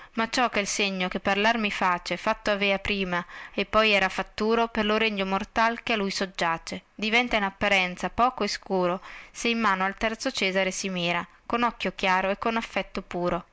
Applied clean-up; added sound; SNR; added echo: none; none; none; none.